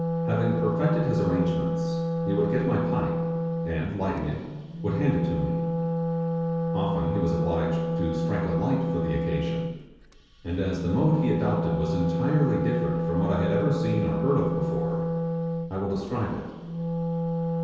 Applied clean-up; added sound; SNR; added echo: none; Wind instrument, woodwind instrument; -1 dB; reverberation time 1.2 s.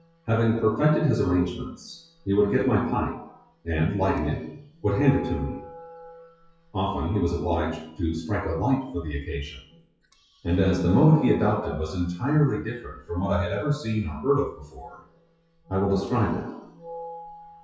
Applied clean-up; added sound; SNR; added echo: classical method WPE with log-MMSE.